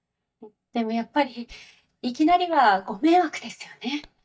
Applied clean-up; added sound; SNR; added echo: neural mask model DeepFilterNet 3.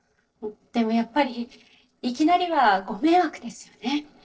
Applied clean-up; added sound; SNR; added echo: neural separator model SepFormer DNS4.